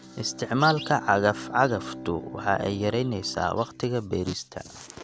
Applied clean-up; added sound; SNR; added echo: none; Bowed string instrument; 15 dB; none.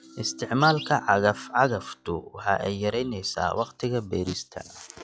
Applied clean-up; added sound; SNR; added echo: classical method log-MMSE.